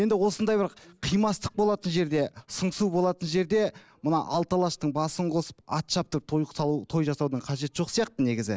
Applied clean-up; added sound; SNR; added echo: none; none; none; none.